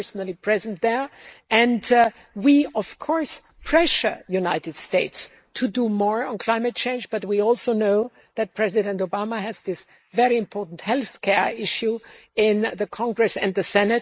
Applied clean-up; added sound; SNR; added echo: neural mask model Resemble Enhance denoiser.